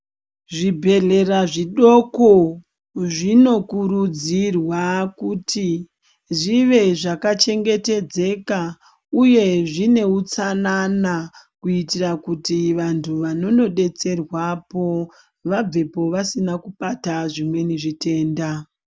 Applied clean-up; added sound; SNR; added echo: none; none; none; none.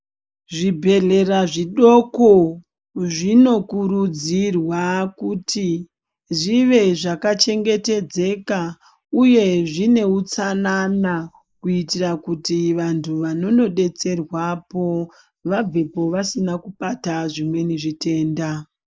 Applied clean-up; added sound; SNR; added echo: neural mask model Resemble Enhance denoiser.